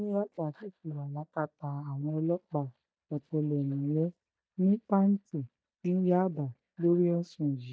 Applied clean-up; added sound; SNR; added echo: neural mask model DeepFilterNet 3.